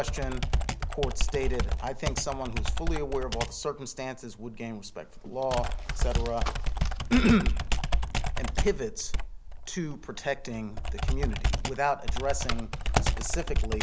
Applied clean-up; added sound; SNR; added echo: none; Computer keyboard; -4 dB; none.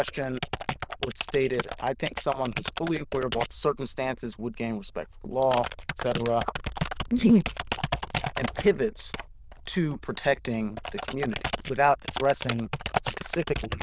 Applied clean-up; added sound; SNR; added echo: neural diffusion model UNIVERSE++.